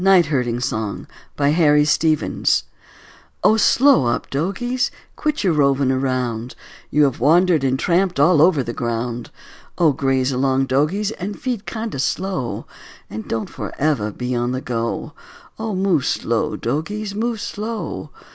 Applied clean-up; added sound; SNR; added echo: none; none; none; none.